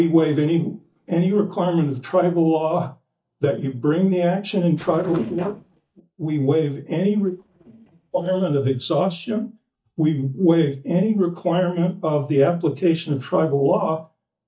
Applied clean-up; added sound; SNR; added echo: neural mask model DeepFilterNet 3.